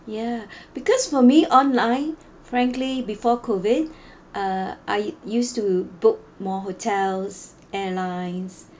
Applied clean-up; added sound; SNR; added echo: none; none; none; none.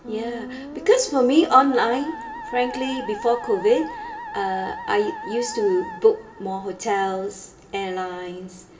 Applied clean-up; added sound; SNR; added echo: none; Musical instrument; 13 dB; reverberation time 1.2 s.